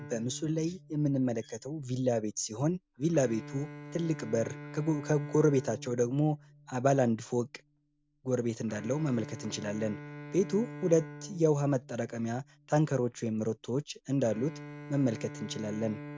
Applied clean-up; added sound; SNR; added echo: none; Bowed string instrument; 15 dB; none.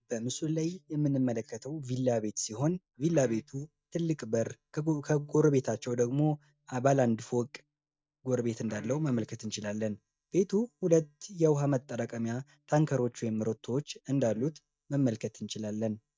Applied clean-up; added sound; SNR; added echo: neural mask model DeepFilterNet 3.